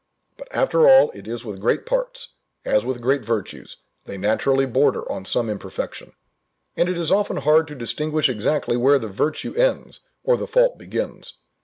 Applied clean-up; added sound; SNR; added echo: none; none; none; none.